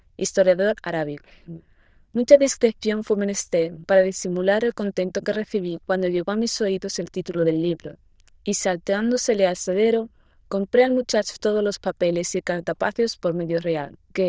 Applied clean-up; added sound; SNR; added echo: neural diffusion model UNIVERSE++.